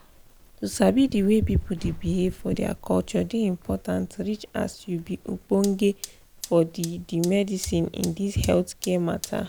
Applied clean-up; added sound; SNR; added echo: none; Fire; 15 dB; none.